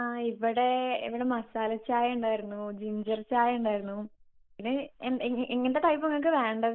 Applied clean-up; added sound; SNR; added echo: neural mask model Resemble Enhance denoiser.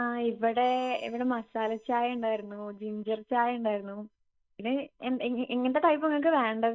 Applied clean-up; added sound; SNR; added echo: neural mask model DeepFilterNet 3.